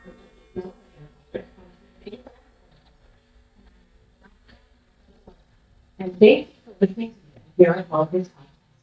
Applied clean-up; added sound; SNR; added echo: neural mask model DeepFilterNet 3.